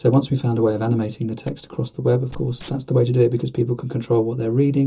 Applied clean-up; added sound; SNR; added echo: none; Wild animals; 20 dB; reverberation time 0.2 s.